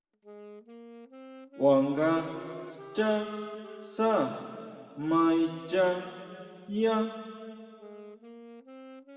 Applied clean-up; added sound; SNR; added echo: none; Wind instrument, woodwind instrument; 18 dB; reverberation time 2.0 s.